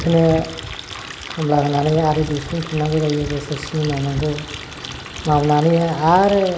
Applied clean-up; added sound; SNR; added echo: none; Water tap, faucet; 15 dB; none.